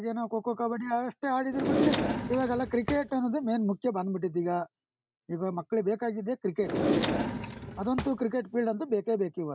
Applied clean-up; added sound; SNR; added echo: none; Drawer open or close; 1 dB; none.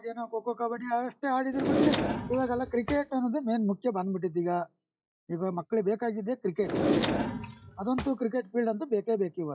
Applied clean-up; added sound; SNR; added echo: classical method log-MMSE.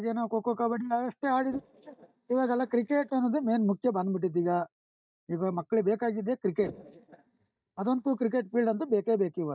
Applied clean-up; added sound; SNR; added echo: neural mask model DeepFilterNet 3.